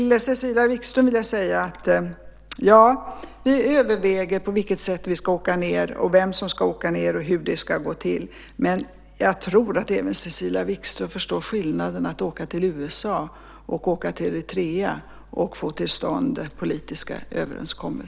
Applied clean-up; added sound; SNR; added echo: none; none; none; none.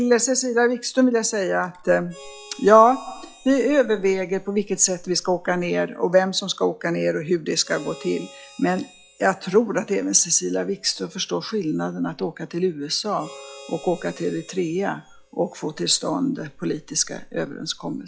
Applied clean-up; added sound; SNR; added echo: classical method log-MMSE.